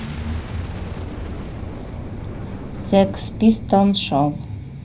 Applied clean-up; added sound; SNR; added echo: none; Boom; 11 dB; reverberation time 0.5 s.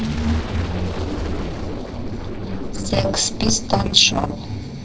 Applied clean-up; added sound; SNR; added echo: neural separator model SepFormer DNS4.